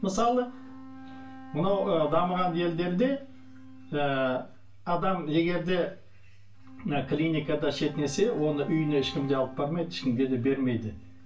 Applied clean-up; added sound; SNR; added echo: none; Wind instrument, woodwind instrument; 19 dB; reverberation time 0.3 s.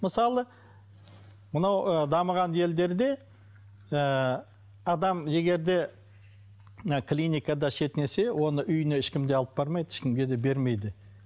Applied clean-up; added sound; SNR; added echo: none; none; none; none.